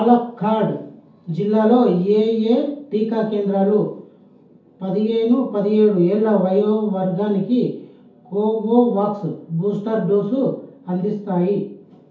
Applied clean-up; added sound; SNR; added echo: none; none; none; reverberation time 0.6 s.